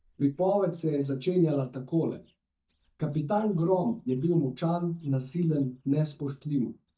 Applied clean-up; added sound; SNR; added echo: neural mask model DeepFilterNet 3.